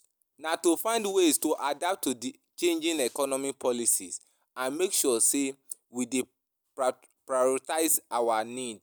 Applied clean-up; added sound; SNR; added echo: none; none; none; none.